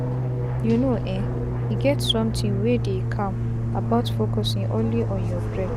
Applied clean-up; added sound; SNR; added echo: none; Fixed-wing aircraft, airplane; -2 dB; none.